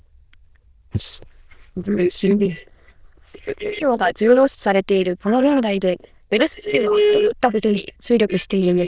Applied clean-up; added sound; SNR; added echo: neural diffusion model UNIVERSE++.